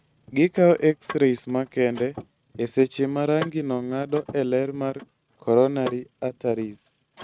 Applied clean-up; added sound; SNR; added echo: neural mask model RNNoise.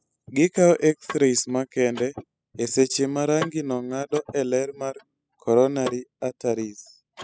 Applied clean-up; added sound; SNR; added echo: classical method spectral subtraction.